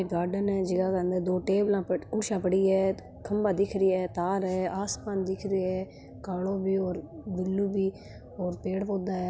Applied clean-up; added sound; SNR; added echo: none; none; none; none.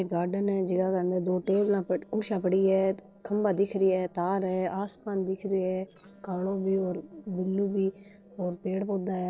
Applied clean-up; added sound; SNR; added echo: neural separator model SepFormer DNS4.